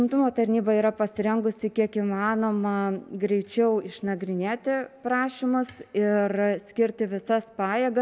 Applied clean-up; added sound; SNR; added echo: none; none; none; none.